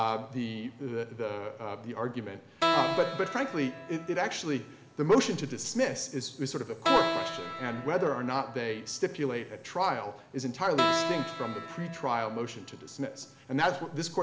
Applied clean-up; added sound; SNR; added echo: none; Keyboard (musical); 3 dB; reverberation time 3.0 s.